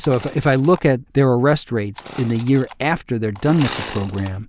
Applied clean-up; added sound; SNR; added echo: none; Sawing / Engine; 16 dB; none.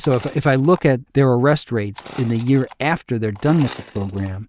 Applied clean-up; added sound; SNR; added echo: neural mask model RNNoise.